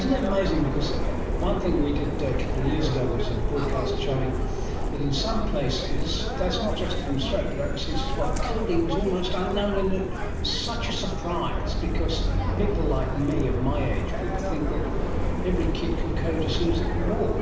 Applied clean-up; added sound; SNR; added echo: none; Subway, metro, underground; -2 dB; reverberation time 0.7 s.